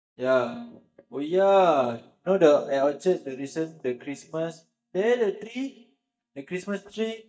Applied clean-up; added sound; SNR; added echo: neural mask model DeepFilterNet 3.